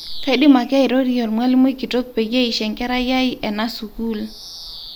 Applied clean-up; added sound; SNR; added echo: none; Bird vocalization, bird call, bird song; 20 dB; none.